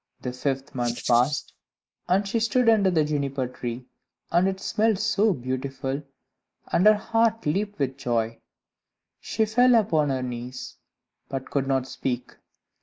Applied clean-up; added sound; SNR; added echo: neural mask model Resemble Enhance denoiser.